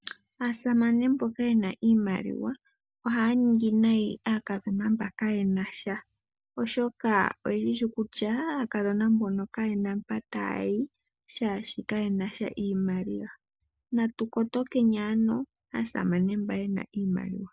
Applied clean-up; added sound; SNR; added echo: none; none; none; none.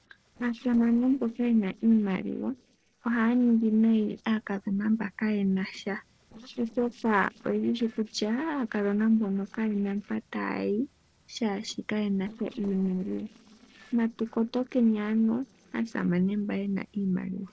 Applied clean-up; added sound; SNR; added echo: neural separator model SepFormer DNS4.